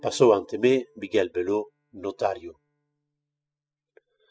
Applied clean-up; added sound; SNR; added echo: classical method spectral subtraction.